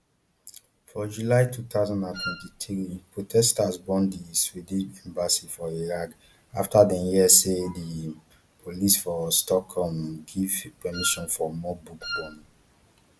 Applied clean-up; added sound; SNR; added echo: none; Wind instrument, woodwind instrument; 10 dB; none.